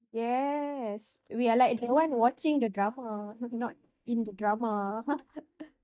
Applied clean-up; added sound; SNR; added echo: neural mask model DeepFilterNet 3.